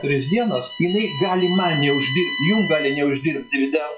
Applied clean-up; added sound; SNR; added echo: classical method log-MMSE.